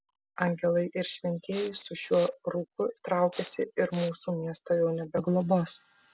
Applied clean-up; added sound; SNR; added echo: none; Respiratory sounds; 17 dB; none.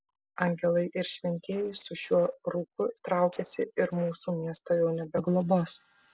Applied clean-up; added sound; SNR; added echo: neural separator model SepFormer DNS4.